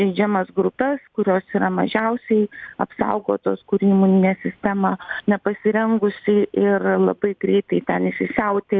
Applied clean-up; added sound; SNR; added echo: none; none; none; none.